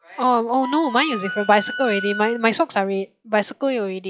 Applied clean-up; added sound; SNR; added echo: classical method log-MMSE.